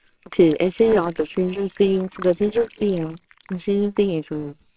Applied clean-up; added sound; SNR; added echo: neural separator model SepFormer WHAMR!.